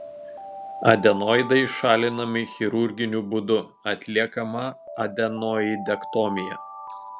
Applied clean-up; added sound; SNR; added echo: none; Alarm; 13 dB; none.